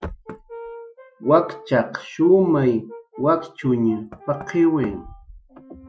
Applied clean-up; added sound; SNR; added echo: classical method Wiener filter.